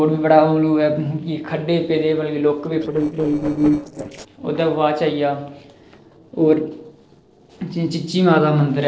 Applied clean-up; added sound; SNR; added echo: neural separator model SepFormer DNS4.